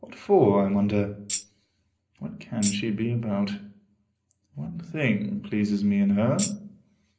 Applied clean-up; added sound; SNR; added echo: none; Tambourine; 9 dB; reverberation time 0.5 s.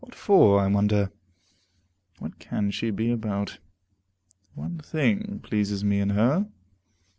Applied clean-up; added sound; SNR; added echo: none; none; none; none.